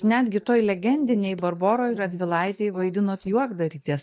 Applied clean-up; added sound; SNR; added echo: neural mask model DeepFilterNet 3.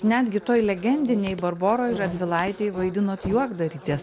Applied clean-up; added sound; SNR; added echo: none; Insect; 14 dB; none.